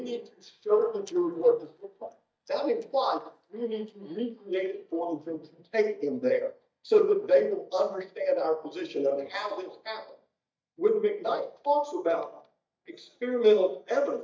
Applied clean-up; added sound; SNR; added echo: neural mask model DeepFilterNet 3.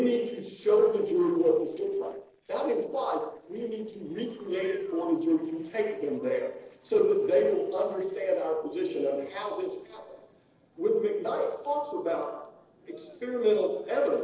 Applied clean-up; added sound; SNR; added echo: neural separator model SepFormer DNS4.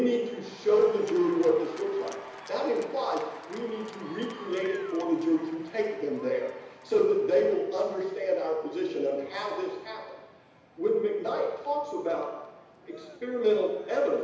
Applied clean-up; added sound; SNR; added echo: none; Applause / Cheering; 20 dB; reverberation time 1.0 s.